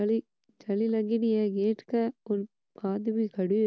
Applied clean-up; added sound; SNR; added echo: none; none; none; none.